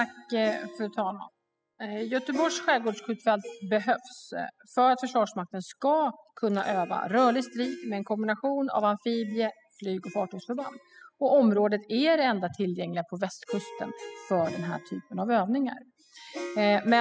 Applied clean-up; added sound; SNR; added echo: classical method spectral subtraction.